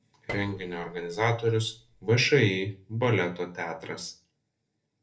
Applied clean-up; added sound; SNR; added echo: neural separator model SepFormer DNS4.